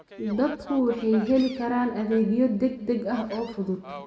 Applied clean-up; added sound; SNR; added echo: none; Gull, seagull; 18 dB; reverberation time 1.5 s.